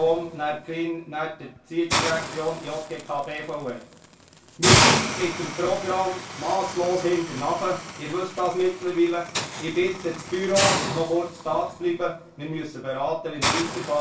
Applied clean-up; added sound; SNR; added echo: none; Hiss; 2 dB; reverberation time 0.2 s.